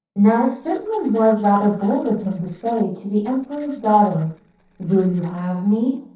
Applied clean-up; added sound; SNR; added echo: neural separator model SepFormer DNS4.